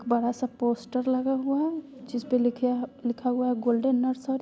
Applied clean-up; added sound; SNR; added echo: none; none; none; none.